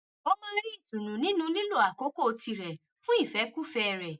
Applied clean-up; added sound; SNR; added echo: none; none; none; none.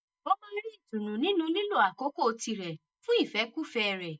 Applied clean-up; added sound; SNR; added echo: neural mask model DeepFilterNet 3.